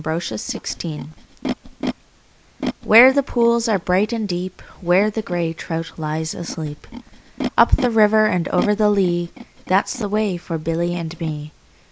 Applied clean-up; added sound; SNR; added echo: none; Animal; 12 dB; none.